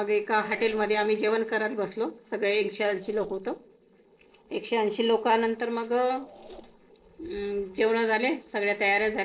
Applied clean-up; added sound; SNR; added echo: neural separator model SepFormer DNS4.